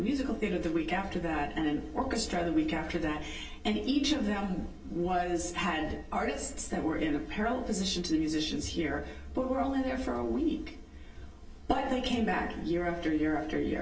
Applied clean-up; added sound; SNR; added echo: none; Bowed string instrument; 18 dB; reverberation time 0.1 s.